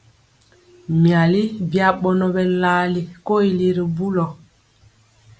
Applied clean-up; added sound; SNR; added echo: none; none; none; none.